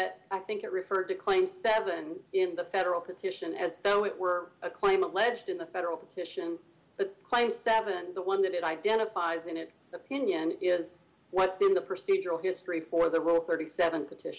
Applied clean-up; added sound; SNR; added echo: none; none; none; none.